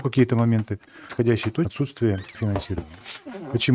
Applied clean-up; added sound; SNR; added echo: neural mask model RNNoise.